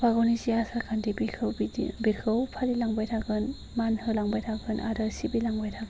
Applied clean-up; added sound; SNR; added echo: none; none; none; none.